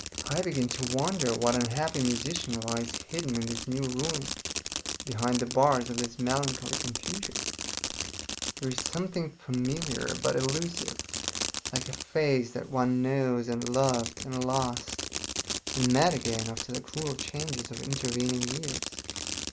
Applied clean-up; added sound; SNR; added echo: none; Fireworks; 5 dB; none.